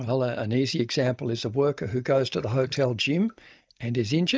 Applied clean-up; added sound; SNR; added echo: neural mask model DeepFilterNet 3.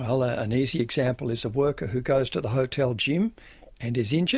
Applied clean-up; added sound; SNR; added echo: none; none; none; none.